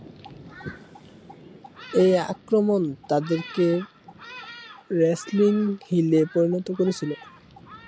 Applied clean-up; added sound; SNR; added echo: none; Thunderstorm; 20 dB; none.